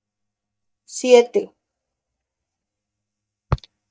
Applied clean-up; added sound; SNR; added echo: neural mask model DeepFilterNet 3.